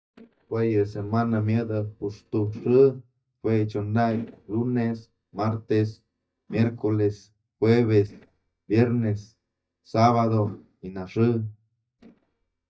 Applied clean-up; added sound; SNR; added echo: neural mask model DeepFilterNet 3.